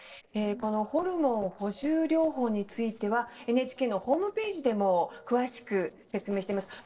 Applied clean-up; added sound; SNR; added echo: neural separator model SepFormer DNS4.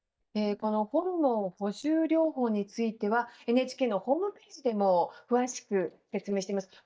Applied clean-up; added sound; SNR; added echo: neural mask model DeepFilterNet 3.